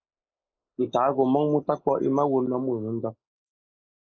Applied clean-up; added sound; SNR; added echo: neural mask model Resemble Enhance denoiser.